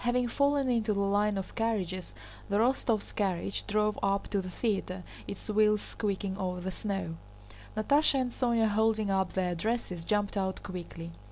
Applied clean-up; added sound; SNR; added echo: none; none; none; none.